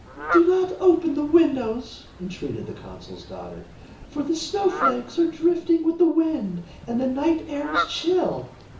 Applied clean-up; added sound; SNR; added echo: none; Fowl; 10 dB; reverberation time 0.7 s.